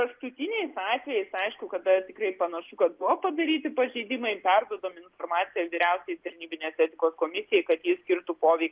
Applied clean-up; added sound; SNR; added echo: none; none; none; none.